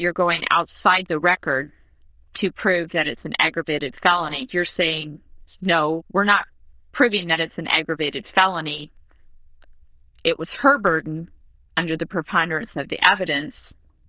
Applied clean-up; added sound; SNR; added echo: neural diffusion model UNIVERSE++.